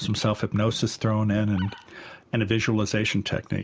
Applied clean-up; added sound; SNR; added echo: none; Animal; 19 dB; none.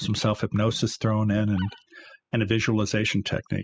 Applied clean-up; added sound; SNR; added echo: classical method spectral subtraction.